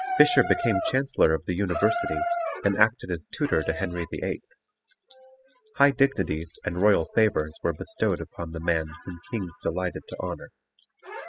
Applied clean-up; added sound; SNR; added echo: classical method spectral subtraction.